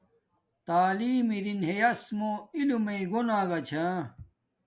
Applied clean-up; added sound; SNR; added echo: none; none; none; none.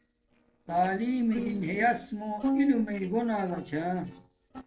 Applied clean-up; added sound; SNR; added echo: neural separator model SepFormer DNS4.